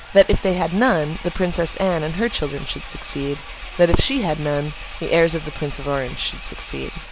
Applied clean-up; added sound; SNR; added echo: none; Engine; 13 dB; none.